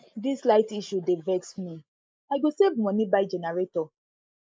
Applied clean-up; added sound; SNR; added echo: neural mask model Resemble Enhance denoiser.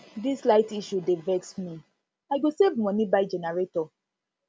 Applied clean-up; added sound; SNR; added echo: none; none; none; none.